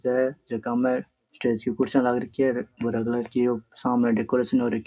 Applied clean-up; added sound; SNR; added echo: none; none; none; reverberation time 0.3 s.